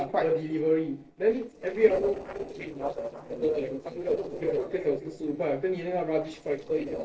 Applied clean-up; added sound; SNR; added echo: neural separator model SepFormer DNS4.